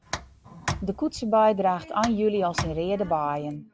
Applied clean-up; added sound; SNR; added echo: none; Tick; 11 dB; none.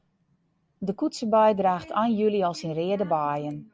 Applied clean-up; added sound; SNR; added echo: none; none; none; none.